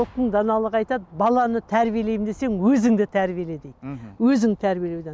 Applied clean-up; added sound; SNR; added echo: none; none; none; none.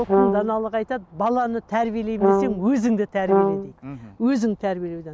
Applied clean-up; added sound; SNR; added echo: none; Brass instrument; -2 dB; none.